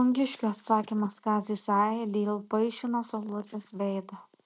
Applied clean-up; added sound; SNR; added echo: none; none; none; none.